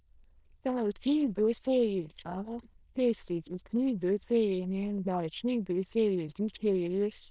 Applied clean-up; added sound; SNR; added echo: neural diffusion model UNIVERSE++.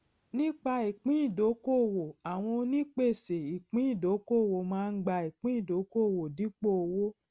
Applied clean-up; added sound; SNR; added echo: none; none; none; none.